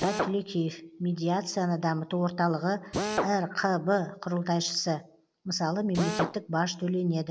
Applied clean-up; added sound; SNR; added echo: none; Drill; 8 dB; none.